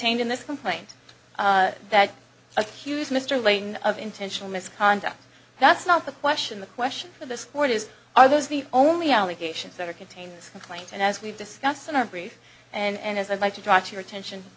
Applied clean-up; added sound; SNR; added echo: none; none; none; none.